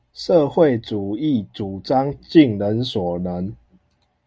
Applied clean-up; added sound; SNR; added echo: none; none; none; none.